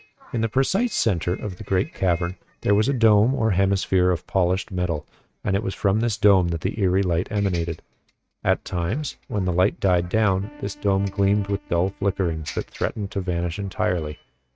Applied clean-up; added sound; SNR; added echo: neural mask model RNNoise.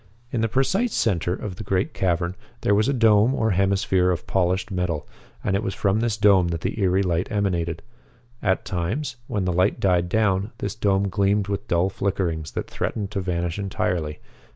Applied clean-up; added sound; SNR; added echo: none; none; none; none.